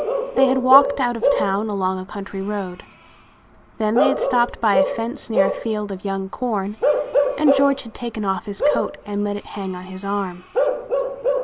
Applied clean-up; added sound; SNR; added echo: none; Bark / Livestock, farm animals, working animals; 0 dB; none.